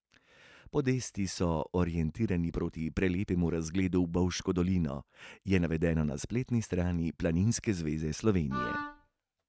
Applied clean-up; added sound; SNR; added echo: neural mask model RNNoise.